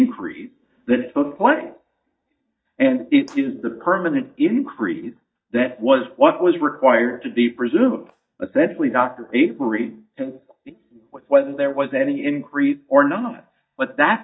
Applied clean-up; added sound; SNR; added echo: neural mask model DeepFilterNet 3.